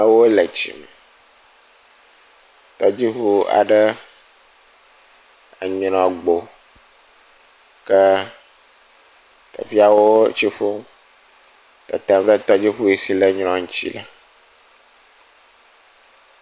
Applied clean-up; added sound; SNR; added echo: none; none; none; none.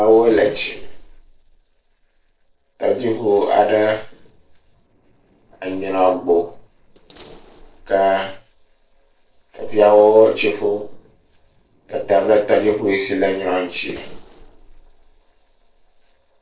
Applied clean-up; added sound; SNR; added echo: neural separator model SepFormer DNS4.